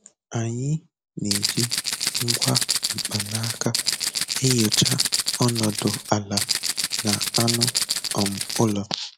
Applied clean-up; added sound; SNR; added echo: none; Rattle (instrument); -1 dB; none.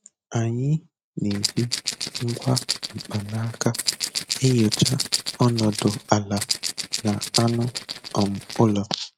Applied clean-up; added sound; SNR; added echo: neural mask model RNNoise.